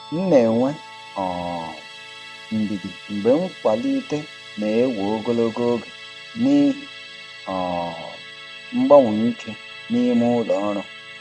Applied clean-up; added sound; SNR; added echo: none; Musical instrument; 17 dB; none.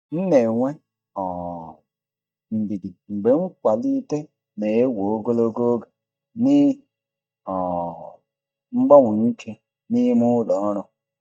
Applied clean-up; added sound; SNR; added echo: neural mask model DeepFilterNet 3.